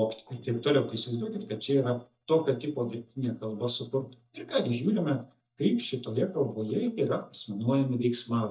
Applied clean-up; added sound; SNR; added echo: neural mask model DeepFilterNet 3.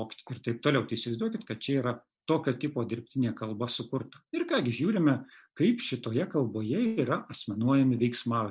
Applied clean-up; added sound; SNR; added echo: none; none; none; none.